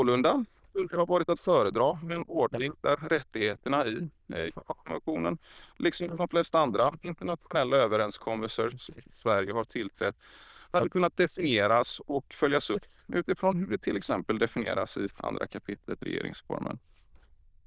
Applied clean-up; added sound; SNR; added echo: neural diffusion model UNIVERSE++.